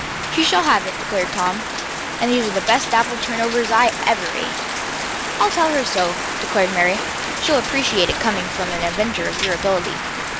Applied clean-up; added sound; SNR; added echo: none; Rain; 4 dB; none.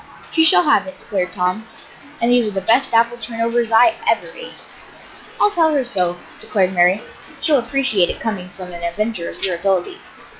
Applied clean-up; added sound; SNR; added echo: classical method log-MMSE.